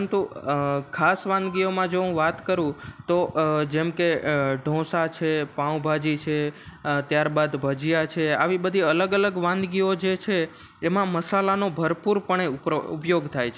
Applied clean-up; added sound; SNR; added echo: none; none; none; none.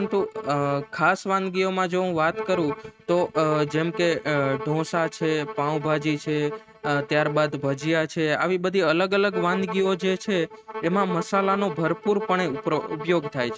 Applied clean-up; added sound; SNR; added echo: neural mask model RNNoise.